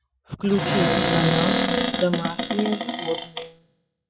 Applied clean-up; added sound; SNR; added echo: classical method log-MMSE.